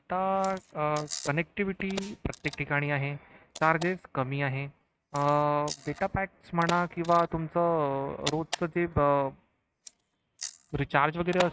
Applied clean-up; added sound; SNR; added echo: neural mask model RNNoise.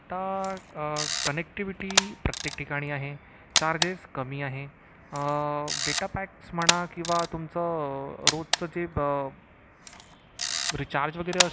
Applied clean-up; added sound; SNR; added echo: none; Camera; 1 dB; none.